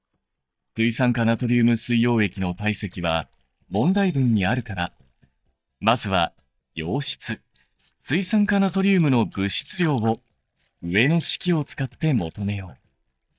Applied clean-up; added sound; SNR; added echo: neural mask model DeepFilterNet 3.